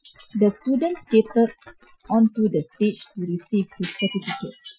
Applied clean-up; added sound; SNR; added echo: classical method Wiener filter.